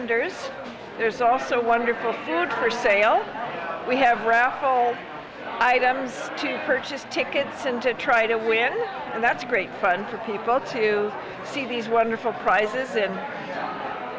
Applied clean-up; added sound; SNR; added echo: none; none; none; none.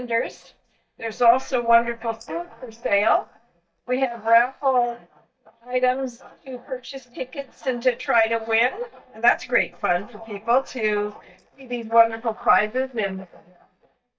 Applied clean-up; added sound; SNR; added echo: neural mask model DeepFilterNet 3.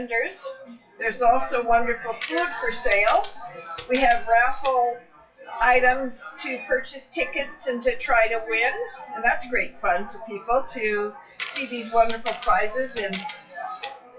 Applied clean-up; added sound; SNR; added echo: classical method WPE with log-MMSE.